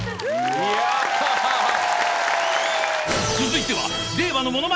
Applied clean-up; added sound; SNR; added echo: none; none; none; none.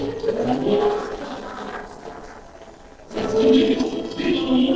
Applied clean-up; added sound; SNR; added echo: neural separator model SepFormer DNS4.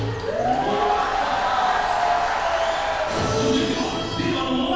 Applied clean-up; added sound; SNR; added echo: none; Bird; 19 dB; reverberation time 1.2 s.